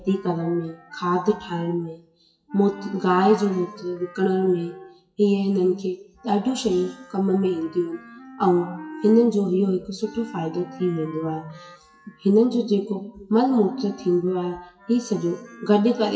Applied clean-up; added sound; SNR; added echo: classical method WPE with log-MMSE.